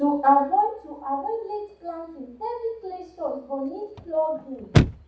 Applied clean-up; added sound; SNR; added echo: none; Chirp, tweet / Slam / Car; 4 dB; reverberation time 0.7 s.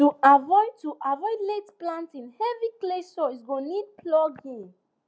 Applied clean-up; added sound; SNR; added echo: none; none; none; none.